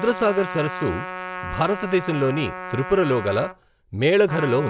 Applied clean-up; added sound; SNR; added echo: none; Trumpet; 10 dB; none.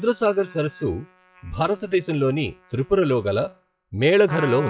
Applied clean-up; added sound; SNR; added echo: classical method log-MMSE.